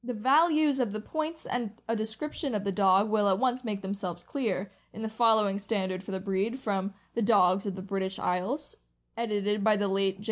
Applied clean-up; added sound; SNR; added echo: none; none; none; none.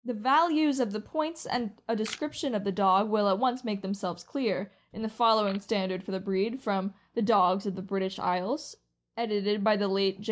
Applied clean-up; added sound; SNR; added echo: neural mask model DeepFilterNet 3.